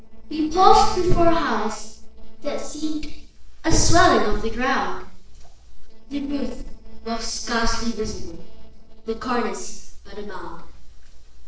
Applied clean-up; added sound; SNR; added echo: neural separator model SepFormer DNS4.